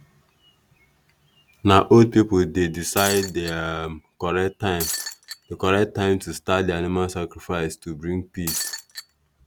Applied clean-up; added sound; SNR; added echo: none; Shatter; 8 dB; none.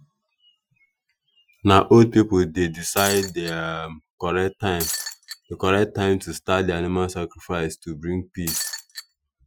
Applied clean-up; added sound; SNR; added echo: classical method Wiener filter.